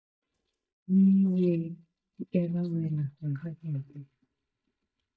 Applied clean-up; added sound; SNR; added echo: neural mask model DeepFilterNet 3.